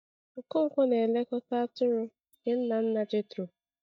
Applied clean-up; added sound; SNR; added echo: neural mask model DeepFilterNet 3.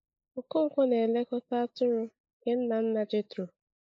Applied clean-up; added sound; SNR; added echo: neural mask model Resemble Enhance denoiser.